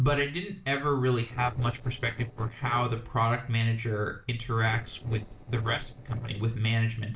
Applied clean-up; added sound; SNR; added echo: neural separator model SepFormer DNS4.